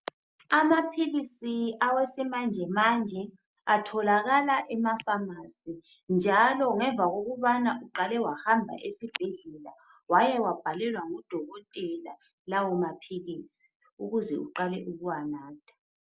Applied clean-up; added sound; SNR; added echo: none; none; none; none.